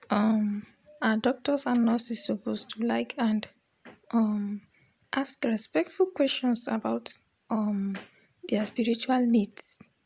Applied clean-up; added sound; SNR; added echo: none; none; none; none.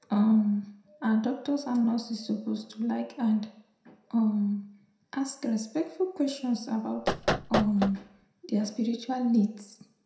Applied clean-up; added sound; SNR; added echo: none; Knock; 1 dB; reverberation time 0.6 s.